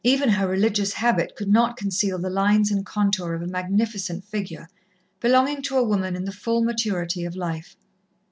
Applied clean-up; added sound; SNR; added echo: none; none; none; none.